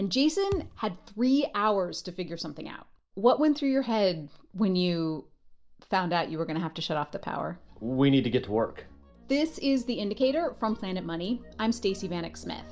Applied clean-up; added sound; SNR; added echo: none; Thump, thud; 13 dB; reverberation time 0.3 s.